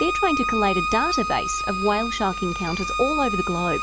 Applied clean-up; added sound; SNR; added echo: none; Bowed string instrument; 2 dB; none.